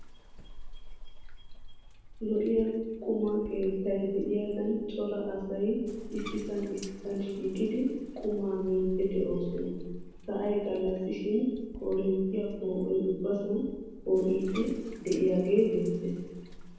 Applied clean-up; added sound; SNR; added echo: none; Bathtub (filling or washing); 13 dB; reverberation time 1.1 s.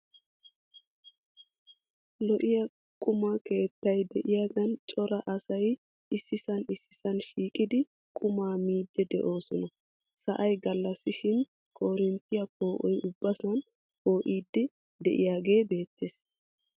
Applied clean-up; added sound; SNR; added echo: none; none; none; none.